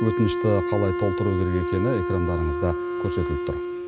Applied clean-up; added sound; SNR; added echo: none; Wind instrument, woodwind instrument; 2 dB; none.